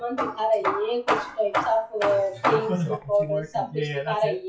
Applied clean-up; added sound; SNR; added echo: classical method WPE with log-MMSE.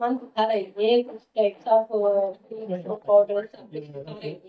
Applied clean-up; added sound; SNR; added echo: neural mask model DeepFilterNet 3.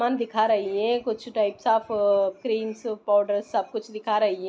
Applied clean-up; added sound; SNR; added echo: none; none; none; none.